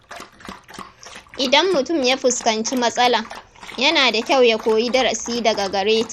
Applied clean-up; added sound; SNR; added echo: none; Dog; 19 dB; none.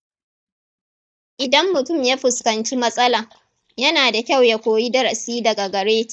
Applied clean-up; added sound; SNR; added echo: neural mask model DeepFilterNet 3.